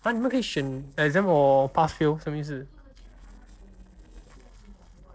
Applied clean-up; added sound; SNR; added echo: neural separator model SepFormer DNS4.